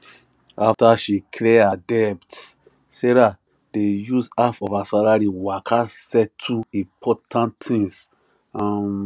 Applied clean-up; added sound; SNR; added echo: none; none; none; none.